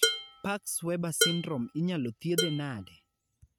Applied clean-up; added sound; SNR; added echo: neural mask model RNNoise.